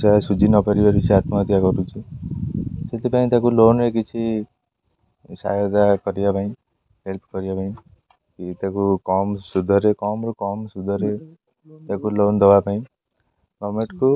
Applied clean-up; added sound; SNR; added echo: none; none; none; none.